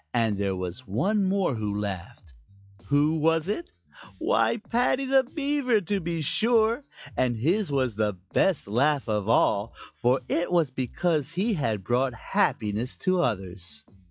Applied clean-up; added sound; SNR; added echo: classical method log-MMSE.